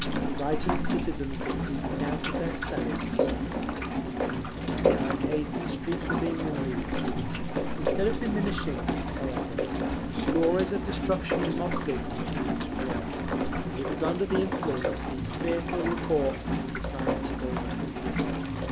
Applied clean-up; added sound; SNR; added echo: none; Rain; -4 dB; none.